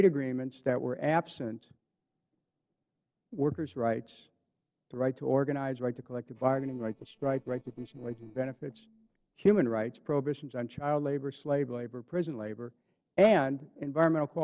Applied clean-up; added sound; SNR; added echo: neural separator model SepFormer DNS4.